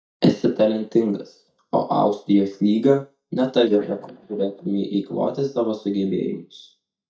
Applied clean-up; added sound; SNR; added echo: neural mask model DeepFilterNet 3.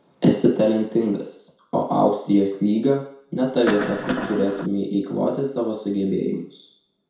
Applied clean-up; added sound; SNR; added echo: none; Cough; 6 dB; reverberation time 0.6 s.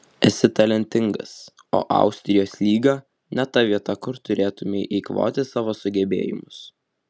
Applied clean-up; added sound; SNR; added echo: none; none; none; none.